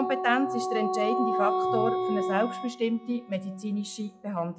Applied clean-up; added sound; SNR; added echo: classical method log-MMSE.